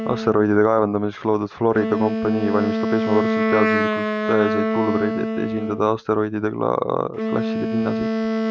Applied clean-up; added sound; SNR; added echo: none; Wind instrument, woodwind instrument; 2 dB; none.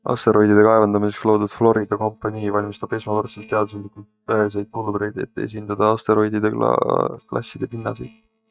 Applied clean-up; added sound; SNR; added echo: neural mask model DeepFilterNet 3.